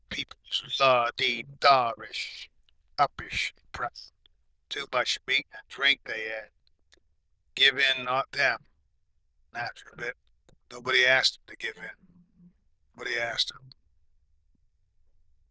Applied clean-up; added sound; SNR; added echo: neural diffusion model UNIVERSE++.